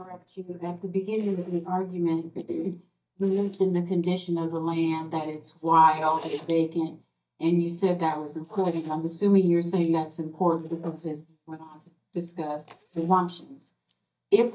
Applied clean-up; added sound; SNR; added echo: neural mask model DeepFilterNet 3.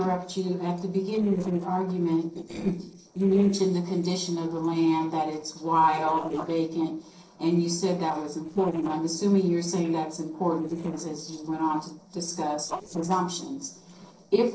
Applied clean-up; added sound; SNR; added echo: neural separator model SepFormer DNS4.